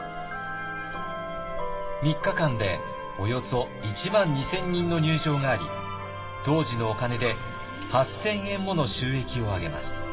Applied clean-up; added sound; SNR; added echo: none; Bathtub (filling or washing); 11 dB; reverberation time 1.7 s.